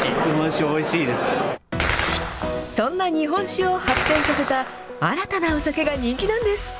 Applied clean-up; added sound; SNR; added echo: none; Gunshot, gunfire; 8 dB; none.